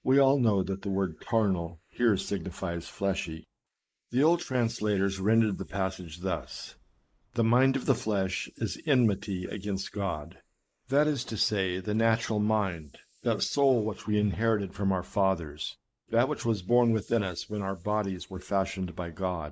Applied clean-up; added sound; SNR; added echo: neural mask model Resemble Enhance denoiser.